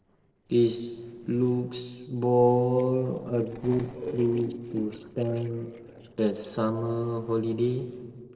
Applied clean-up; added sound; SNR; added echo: neural separator model SepFormer DNS4.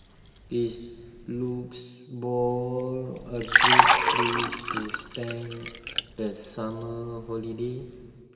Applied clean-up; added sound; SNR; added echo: none; Liquid; -4 dB; reverberation time 2.6 s.